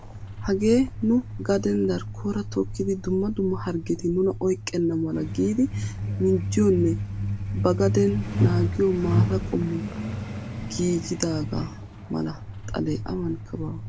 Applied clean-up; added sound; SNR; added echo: none; Truck; 4 dB; none.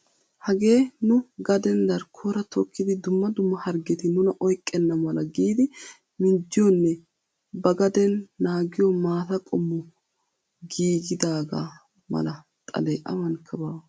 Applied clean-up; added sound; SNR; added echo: none; none; none; none.